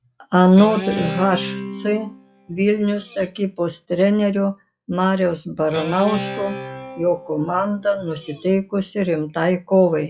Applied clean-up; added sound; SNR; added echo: classical method log-MMSE.